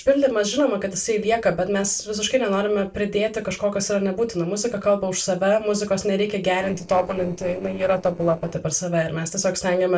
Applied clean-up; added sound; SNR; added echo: neural separator model SepFormer DNS4.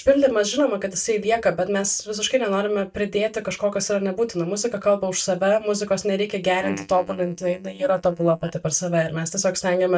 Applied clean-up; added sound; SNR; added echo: neural mask model DeepFilterNet 3.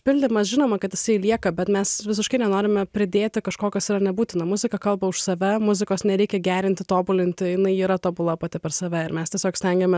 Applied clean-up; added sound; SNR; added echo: none; none; none; none.